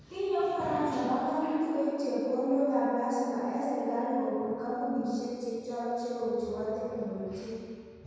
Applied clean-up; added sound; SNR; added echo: none; none; none; reverberation time 2.1 s.